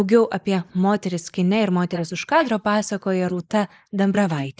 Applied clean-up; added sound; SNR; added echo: neural mask model Resemble Enhance denoiser.